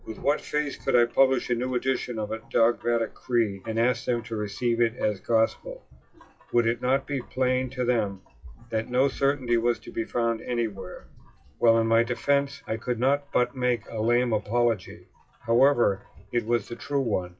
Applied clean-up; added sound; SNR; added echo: classical method WPE with log-MMSE.